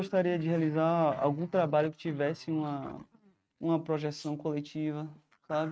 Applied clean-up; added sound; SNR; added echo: neural mask model RNNoise.